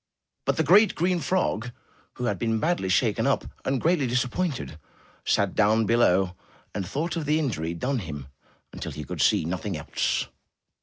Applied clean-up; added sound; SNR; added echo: none; none; none; none.